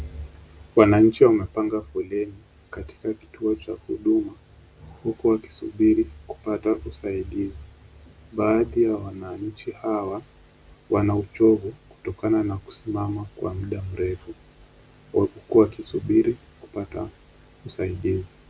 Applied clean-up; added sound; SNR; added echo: none; none; none; none.